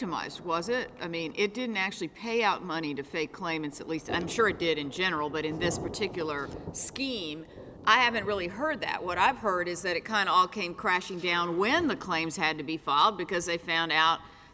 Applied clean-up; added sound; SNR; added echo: none; Thunder; 16 dB; none.